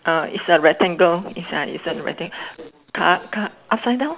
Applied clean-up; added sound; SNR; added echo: none; none; none; none.